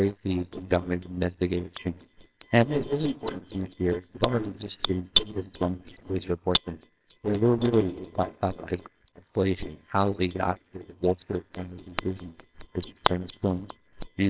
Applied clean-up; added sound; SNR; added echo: neural separator model SepFormer WHAMR!.